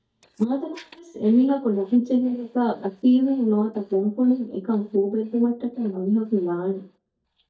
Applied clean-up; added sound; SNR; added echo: neural mask model DeepFilterNet 3.